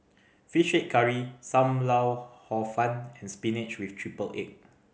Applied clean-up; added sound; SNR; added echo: none; none; none; none.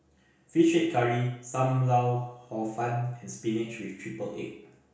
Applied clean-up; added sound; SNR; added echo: none; none; none; reverberation time 0.6 s.